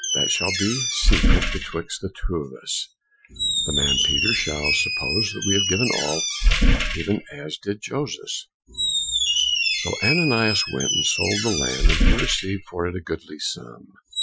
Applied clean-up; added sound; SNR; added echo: classical method Wiener filter.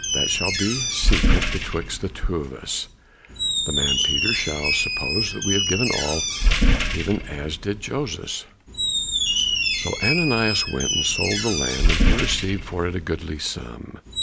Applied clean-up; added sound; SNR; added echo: none; Squeak; -4 dB; none.